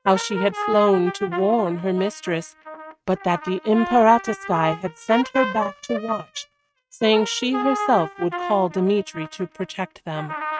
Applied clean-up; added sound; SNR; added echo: neural mask model RNNoise.